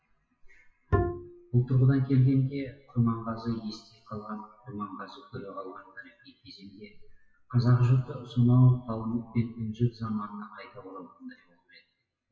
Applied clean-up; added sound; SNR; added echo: classical method WPE with log-MMSE.